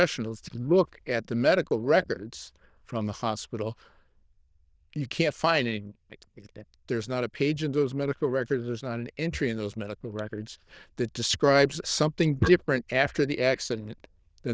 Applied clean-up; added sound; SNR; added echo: neural diffusion model UNIVERSE++.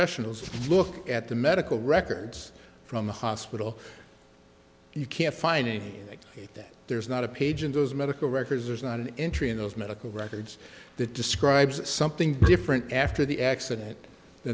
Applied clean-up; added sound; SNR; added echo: none; Hands; 15 dB; none.